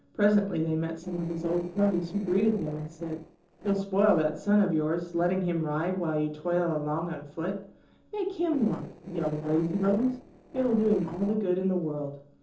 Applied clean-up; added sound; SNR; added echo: neural separator model SepFormer DNS4.